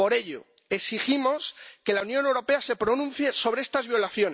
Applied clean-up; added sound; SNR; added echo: none; none; none; none.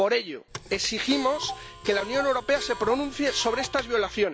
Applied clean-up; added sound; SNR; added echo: none; Clock; 11 dB; none.